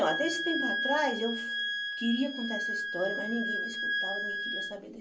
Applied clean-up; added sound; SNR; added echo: none; Wind instrument, woodwind instrument; 0 dB; reverberation time 0.3 s.